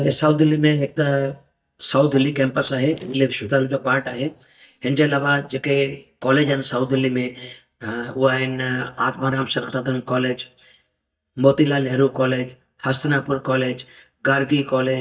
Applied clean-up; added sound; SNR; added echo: neural mask model DeepFilterNet 3.